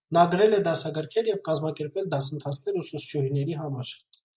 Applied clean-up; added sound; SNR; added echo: neural mask model Resemble Enhance denoiser.